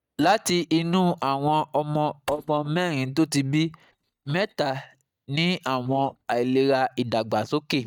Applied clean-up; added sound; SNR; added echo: neural mask model DeepFilterNet 3.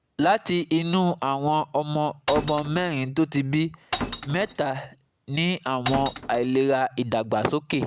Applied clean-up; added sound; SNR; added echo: none; Glass; 8 dB; none.